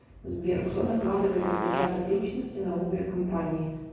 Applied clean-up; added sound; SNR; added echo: none; Fart; 6 dB; reverberation time 1.3 s.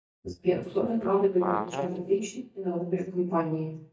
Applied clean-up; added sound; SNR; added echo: neural mask model DeepFilterNet 3.